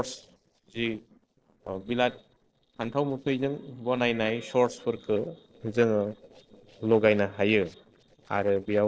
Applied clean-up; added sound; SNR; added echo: neural separator model SepFormer DNS4.